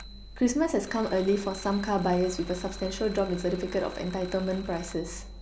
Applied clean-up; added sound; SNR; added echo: none; Alarm; 18 dB; none.